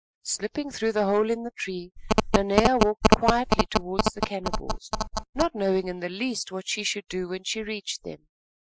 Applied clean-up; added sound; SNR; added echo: classical method Wiener filter.